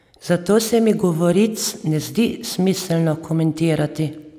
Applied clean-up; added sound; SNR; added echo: none; none; none; none.